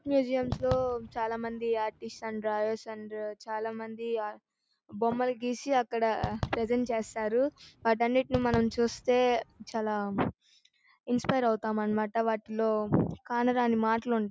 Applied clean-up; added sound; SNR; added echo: none; Fireworks; 12 dB; none.